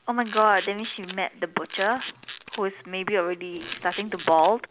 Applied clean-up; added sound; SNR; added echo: none; Camera; 13 dB; none.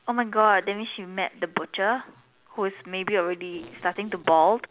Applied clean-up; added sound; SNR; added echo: none; none; none; none.